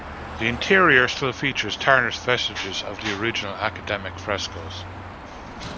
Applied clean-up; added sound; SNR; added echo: none; Car passing by / Traffic noise, roadway noise / Engine; 12 dB; none.